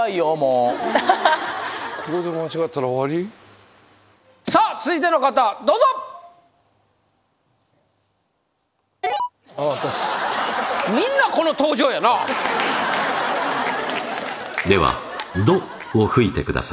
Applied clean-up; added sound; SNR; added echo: none; none; none; none.